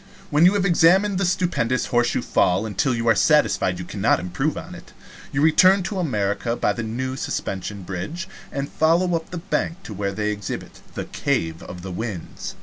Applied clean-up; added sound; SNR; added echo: none; none; none; none.